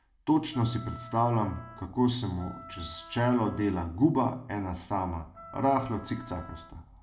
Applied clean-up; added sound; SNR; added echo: none; Wind instrument, woodwind instrument; 19 dB; reverberation time 0.4 s.